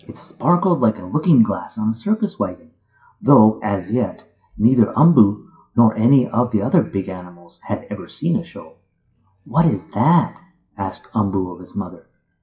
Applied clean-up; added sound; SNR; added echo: classical method WPE with log-MMSE.